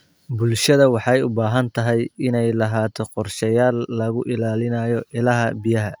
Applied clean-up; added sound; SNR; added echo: none; none; none; none.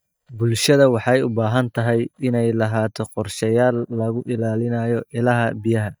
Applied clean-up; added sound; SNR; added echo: neural mask model DeepFilterNet 3.